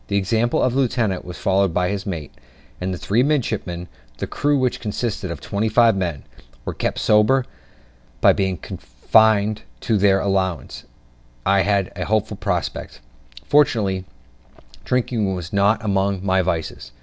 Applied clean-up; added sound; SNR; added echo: none; none; none; none.